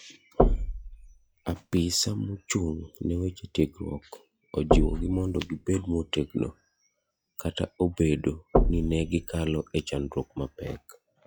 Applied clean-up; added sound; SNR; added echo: classical method log-MMSE.